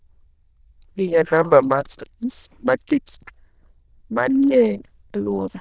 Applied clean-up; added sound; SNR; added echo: neural diffusion model UNIVERSE++.